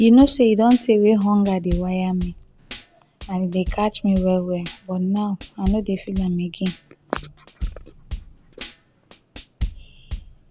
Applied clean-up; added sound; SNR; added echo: none; Tambourine / Drum / Drum kit; 12 dB; none.